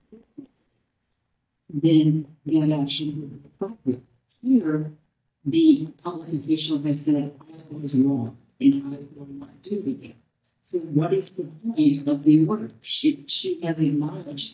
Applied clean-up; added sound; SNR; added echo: neural mask model DeepFilterNet 3.